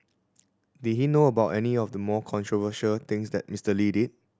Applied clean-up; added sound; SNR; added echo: none; none; none; none.